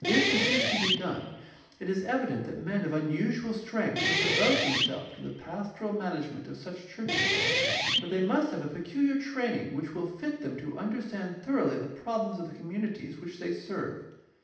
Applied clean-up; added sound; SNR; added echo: none; Guitar; -2 dB; reverberation time 0.8 s.